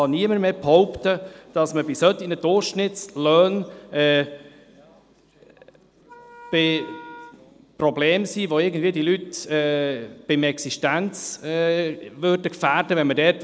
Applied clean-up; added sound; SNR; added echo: none; Wind instrument, woodwind instrument; 20 dB; none.